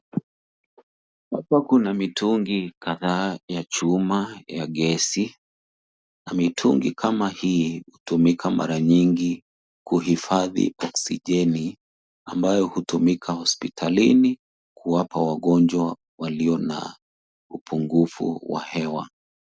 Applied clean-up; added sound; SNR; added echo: none; none; none; none.